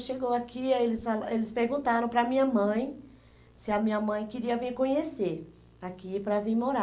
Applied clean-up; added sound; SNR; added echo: none; none; none; none.